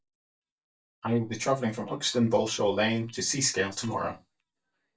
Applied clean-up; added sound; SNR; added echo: neural mask model DeepFilterNet 3.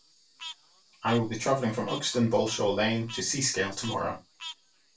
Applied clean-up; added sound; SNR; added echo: none; Frog; 16 dB; reverberation time 0.2 s.